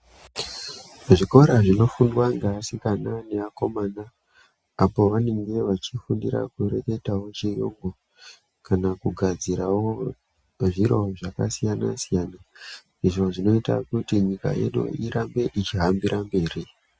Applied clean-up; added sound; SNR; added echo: none; none; none; none.